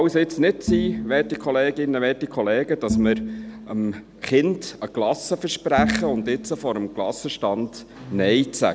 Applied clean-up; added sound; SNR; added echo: none; Bowed string instrument; 7 dB; none.